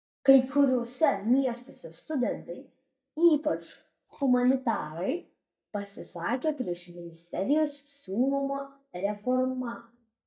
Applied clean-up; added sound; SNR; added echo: neural mask model DeepFilterNet 3.